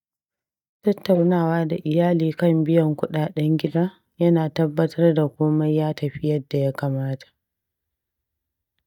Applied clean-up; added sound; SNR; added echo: neural mask model DeepFilterNet 3.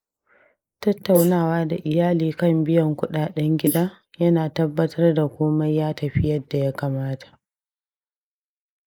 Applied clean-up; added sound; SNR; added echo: neural mask model Resemble Enhance denoiser.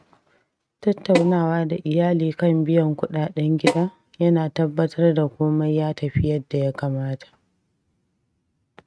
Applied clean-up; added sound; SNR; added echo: neural mask model RNNoise.